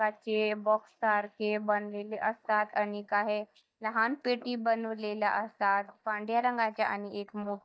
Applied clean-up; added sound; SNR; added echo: neural mask model DeepFilterNet 3.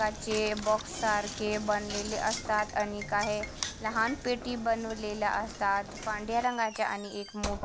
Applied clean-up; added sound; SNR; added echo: none; Knock; 9 dB; none.